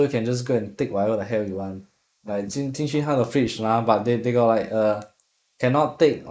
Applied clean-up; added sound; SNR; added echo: neural mask model Resemble Enhance denoiser.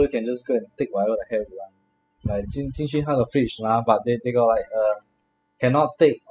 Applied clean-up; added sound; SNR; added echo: classical method spectral subtraction.